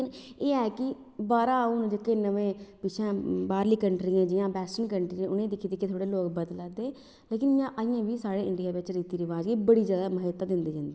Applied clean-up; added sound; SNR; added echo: none; none; none; none.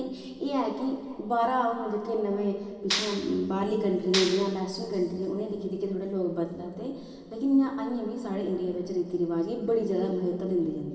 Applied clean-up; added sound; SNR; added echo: none; Clapping; 6 dB; reverberation time 2.4 s.